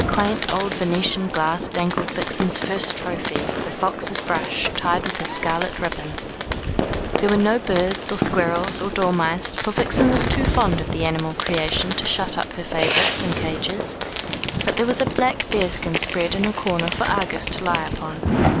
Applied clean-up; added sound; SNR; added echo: none; Fireworks; 2 dB; none.